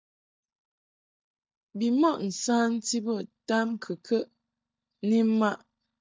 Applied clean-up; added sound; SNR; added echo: neural mask model DeepFilterNet 3.